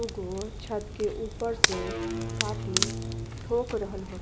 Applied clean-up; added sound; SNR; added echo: none; Electric guitar / Bass guitar + Crackle; -2 dB; none.